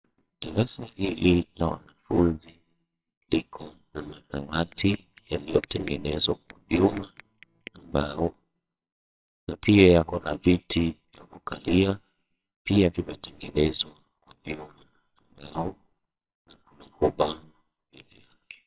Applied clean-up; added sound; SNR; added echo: neural separator model SepFormer WHAMR!.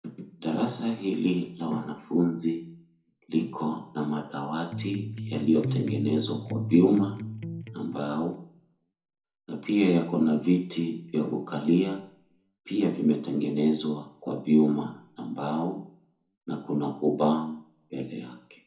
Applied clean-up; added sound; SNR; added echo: none; Electric guitar; 6 dB; reverberation time 0.6 s.